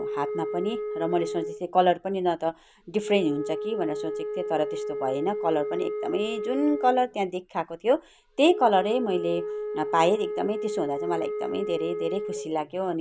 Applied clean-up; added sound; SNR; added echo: none; Wind instrument, woodwind instrument; 6 dB; none.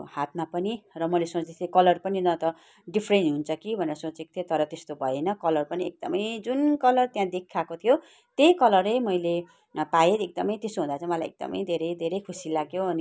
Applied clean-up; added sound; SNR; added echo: none; none; none; none.